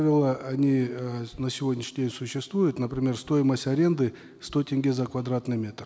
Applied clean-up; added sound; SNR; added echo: none; none; none; none.